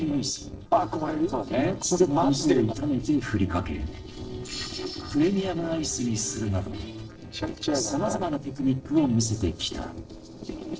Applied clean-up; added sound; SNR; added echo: neural separator model SepFormer DNS4.